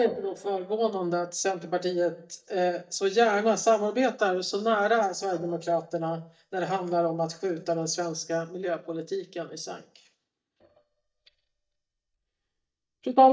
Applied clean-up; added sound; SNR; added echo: neural mask model DeepFilterNet 3.